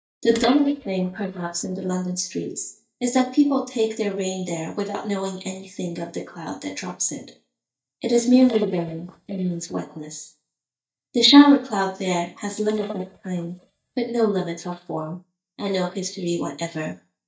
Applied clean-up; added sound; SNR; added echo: neural mask model DeepFilterNet 3.